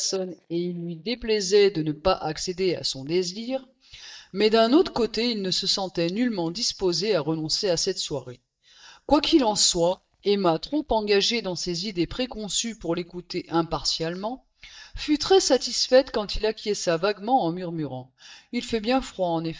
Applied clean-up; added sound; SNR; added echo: neural mask model DeepFilterNet 3.